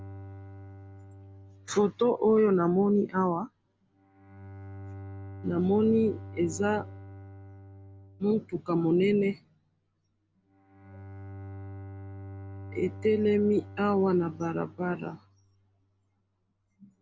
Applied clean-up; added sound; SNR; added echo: none; Bowed string instrument; 16 dB; none.